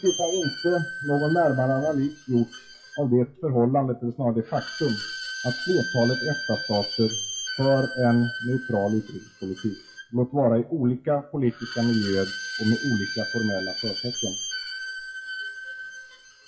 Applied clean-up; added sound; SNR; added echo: classical method WPE with log-MMSE.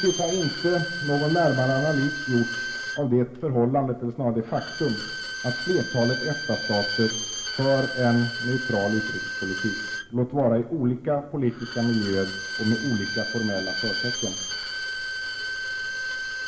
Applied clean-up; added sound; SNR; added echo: none; Bowed string instrument; 6 dB; reverberation time 0.8 s.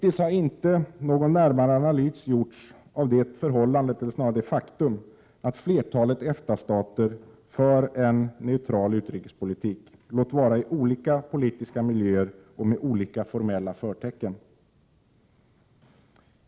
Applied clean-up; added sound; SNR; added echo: none; none; none; none.